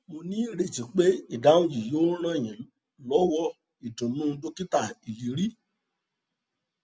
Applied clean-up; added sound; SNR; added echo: none; none; none; none.